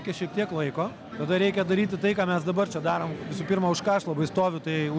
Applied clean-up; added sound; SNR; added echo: none; none; none; none.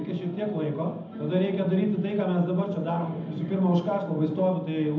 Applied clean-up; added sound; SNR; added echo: none; none; none; reverberation time 0.8 s.